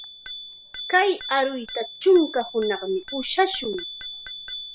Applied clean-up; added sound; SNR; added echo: none; Bicycle bell; 12 dB; none.